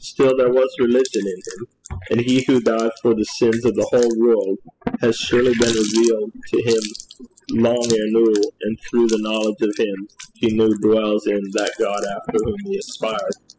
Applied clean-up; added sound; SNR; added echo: classical method spectral subtraction.